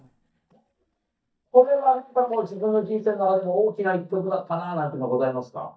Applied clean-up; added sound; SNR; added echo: neural mask model DeepFilterNet 3.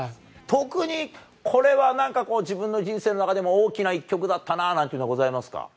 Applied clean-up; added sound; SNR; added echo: none; none; none; none.